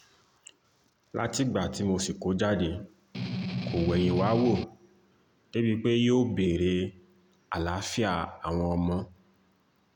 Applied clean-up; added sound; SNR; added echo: none; Strum; 2 dB; none.